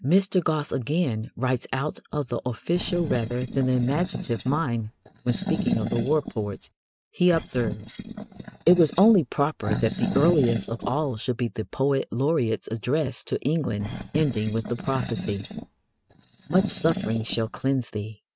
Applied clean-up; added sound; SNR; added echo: neural mask model RNNoise.